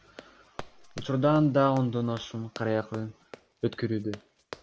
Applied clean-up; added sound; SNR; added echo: none; Run; 18 dB; none.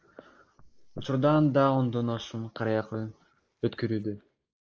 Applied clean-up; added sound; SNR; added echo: neural mask model Resemble Enhance denoiser.